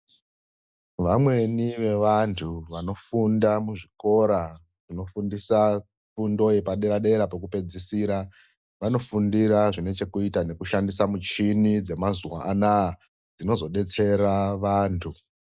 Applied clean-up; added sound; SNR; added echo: none; none; none; none.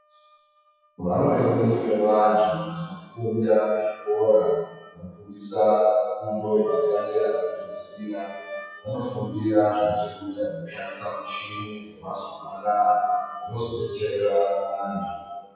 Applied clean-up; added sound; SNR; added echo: classical method WPE with log-MMSE.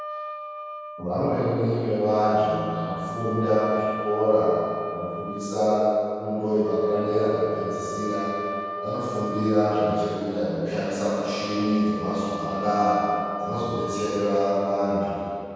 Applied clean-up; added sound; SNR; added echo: none; Wind instrument, woodwind instrument; 10 dB; reverberation time 2.2 s.